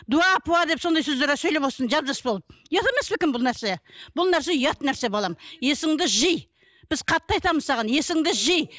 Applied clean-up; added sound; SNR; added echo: none; none; none; none.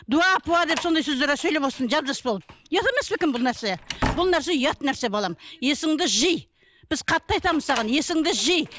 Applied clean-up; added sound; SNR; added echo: none; Slam; 14 dB; none.